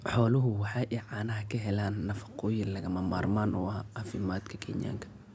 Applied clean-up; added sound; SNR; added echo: none; none; none; none.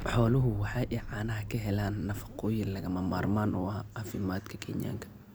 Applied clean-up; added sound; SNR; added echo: none; Explosion; 13 dB; none.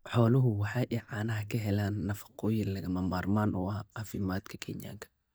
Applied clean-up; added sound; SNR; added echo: neural mask model DeepFilterNet 3.